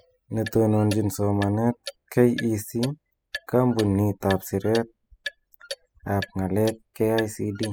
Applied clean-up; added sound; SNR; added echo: classical method spectral subtraction.